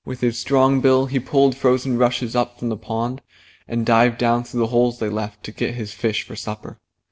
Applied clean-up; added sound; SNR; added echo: none; none; none; none.